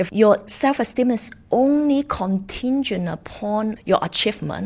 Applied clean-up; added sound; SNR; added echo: none; none; none; none.